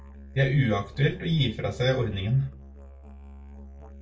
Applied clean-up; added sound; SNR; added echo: none; Musical instrument; 17 dB; reverberation time 0.2 s.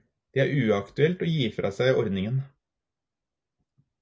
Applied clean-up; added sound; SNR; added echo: none; none; none; none.